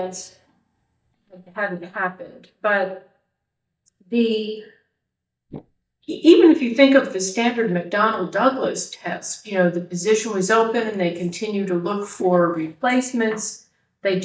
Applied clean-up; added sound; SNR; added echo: neural mask model DeepFilterNet 3.